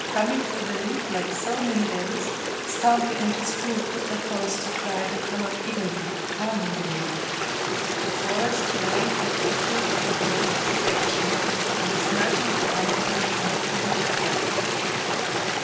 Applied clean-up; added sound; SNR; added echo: none; Stream; -4 dB; reverberation time 1.4 s.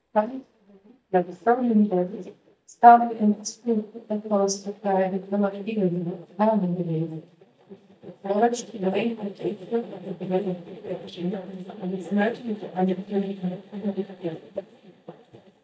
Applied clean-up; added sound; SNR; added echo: neural mask model DeepFilterNet 3.